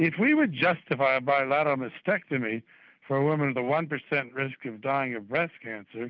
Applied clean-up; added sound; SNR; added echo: none; none; none; none.